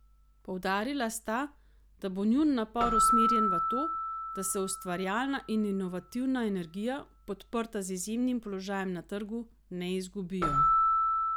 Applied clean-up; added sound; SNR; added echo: none; Keyboard (musical); 1 dB; none.